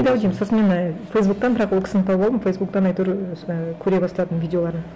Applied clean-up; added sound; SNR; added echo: none; none; none; none.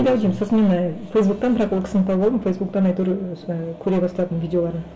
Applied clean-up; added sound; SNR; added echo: none; none; none; reverberation time 0.7 s.